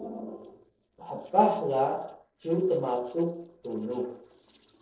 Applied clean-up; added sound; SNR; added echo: neural separator model SepFormer DNS4.